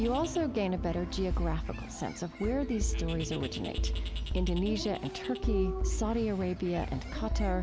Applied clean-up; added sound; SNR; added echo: none; Dog + Bird; 13 dB; none.